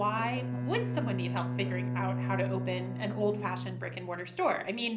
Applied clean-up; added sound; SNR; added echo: none; Bowed string instrument; 1 dB; reverberation time 0.5 s.